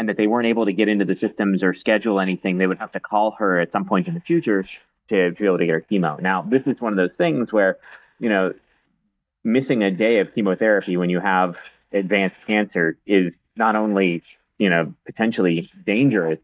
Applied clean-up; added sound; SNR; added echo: neural mask model DeepFilterNet 3.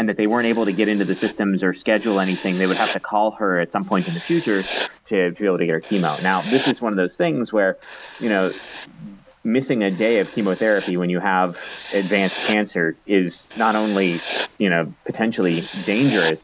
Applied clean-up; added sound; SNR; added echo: none; Writing; 13 dB; none.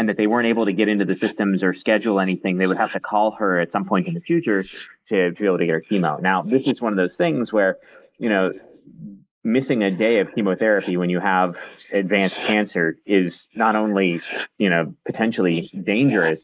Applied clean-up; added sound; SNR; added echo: neural mask model Resemble Enhance denoiser.